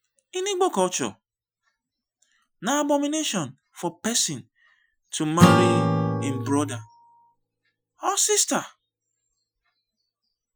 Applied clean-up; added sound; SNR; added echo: classical method Wiener filter.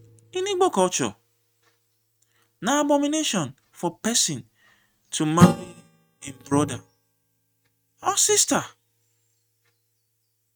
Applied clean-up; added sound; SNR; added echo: neural mask model RNNoise.